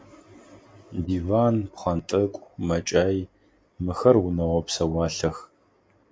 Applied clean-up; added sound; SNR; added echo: none; none; none; none.